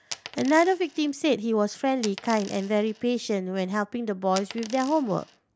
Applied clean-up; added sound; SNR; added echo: none; Coin (dropping); 16 dB; none.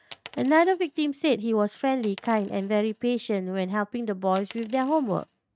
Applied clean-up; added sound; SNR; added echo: neural mask model RNNoise.